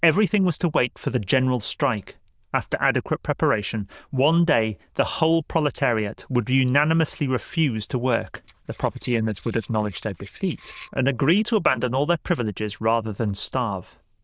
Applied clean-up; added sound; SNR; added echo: neural diffusion model UNIVERSE++.